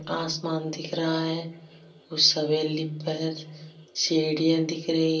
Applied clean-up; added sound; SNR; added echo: none; none; none; reverberation time 0.3 s.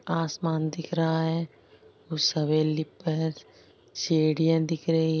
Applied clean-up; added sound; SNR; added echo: none; none; none; none.